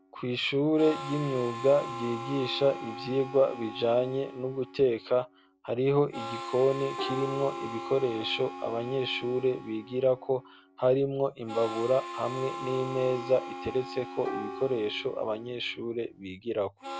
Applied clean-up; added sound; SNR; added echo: none; Plucked string instrument + Harmonica; 11 dB; none.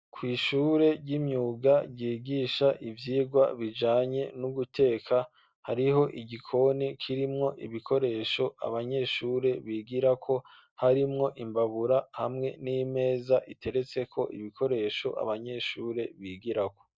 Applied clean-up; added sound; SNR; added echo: none; none; none; none.